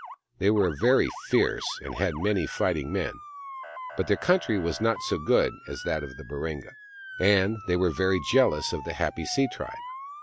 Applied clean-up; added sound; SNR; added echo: none; Motor vehicle (road) / Siren; 14 dB; none.